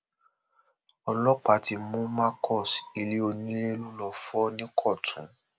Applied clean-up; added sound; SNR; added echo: none; none; none; none.